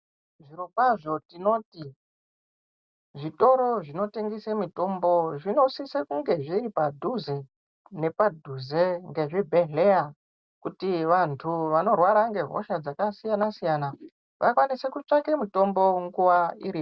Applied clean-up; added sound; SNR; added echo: none; none; none; none.